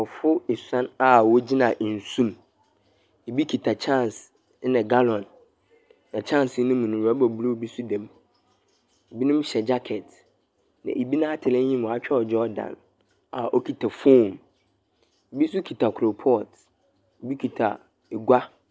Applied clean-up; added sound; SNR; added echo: none; none; none; none.